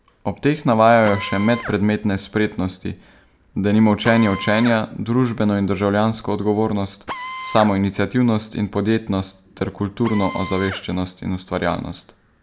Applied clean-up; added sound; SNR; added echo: none; Drill; 16 dB; none.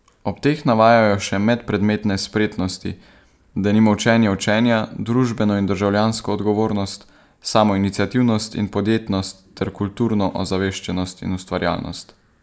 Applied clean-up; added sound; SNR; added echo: none; none; none; none.